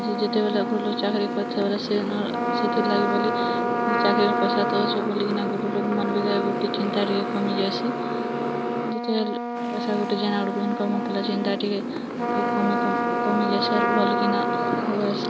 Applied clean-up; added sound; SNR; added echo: none; Trumpet + Motorcycle; -1 dB; none.